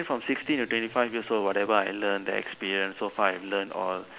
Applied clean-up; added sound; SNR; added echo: none; none; none; none.